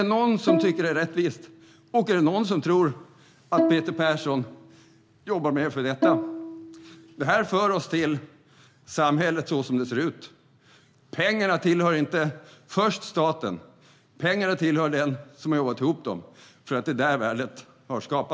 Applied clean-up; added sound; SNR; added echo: none; Bowed string instrument; 4 dB; none.